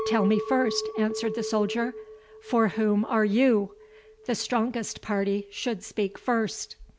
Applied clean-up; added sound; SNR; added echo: none; Chink, clink; 10 dB; none.